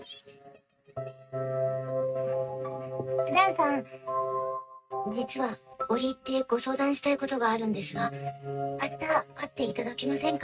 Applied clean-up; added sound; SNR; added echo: neural mask model RNNoise.